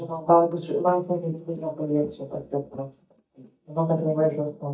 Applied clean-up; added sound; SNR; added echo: neural mask model DeepFilterNet 3.